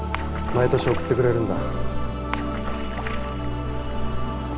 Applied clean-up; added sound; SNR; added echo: none; Splash, splatter; 4 dB; none.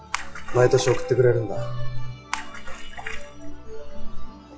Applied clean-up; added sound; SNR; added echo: classical method log-MMSE.